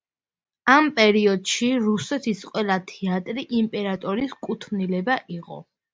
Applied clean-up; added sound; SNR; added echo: none; none; none; none.